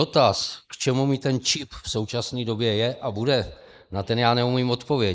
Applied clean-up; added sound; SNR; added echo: neural mask model Resemble Enhance denoiser.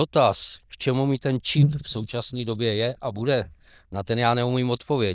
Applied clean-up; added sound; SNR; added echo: neural diffusion model UNIVERSE++.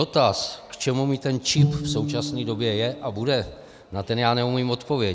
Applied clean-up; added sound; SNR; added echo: none; Bowed string instrument; 4 dB; none.